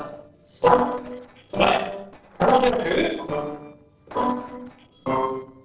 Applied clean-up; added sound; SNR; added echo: neural separator model SepFormer DNS4.